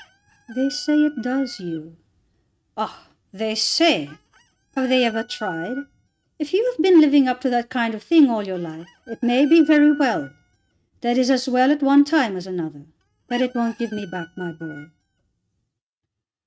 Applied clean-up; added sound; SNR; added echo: neural mask model RNNoise.